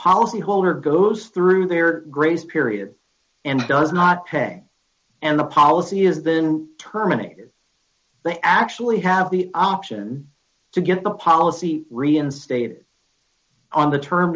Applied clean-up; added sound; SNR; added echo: none; none; none; none.